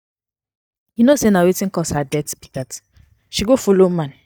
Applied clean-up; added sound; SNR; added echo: neural mask model DeepFilterNet 3.